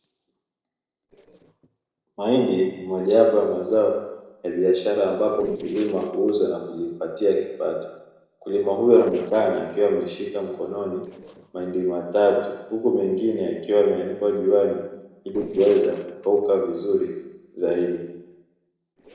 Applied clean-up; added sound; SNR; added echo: neural separator model SepFormer DNS4.